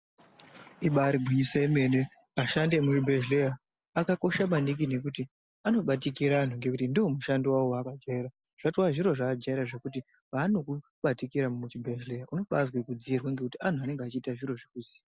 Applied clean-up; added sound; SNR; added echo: none; none; none; none.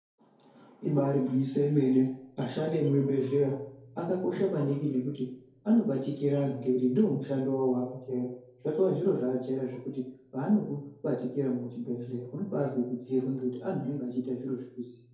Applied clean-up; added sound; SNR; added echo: none; none; none; reverberation time 2.3 s.